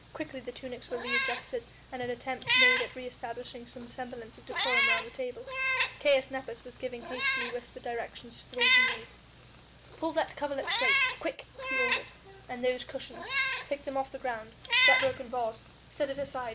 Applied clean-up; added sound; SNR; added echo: none; Meow; -3 dB; none.